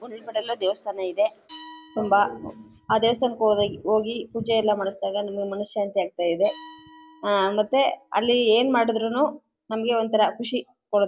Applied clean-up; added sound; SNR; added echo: none; Glass; 13 dB; none.